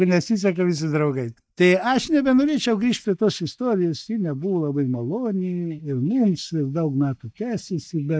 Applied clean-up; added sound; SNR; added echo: neural mask model DeepFilterNet 3.